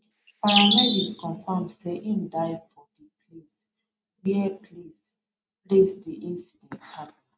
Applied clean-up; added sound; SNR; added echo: neural mask model RNNoise.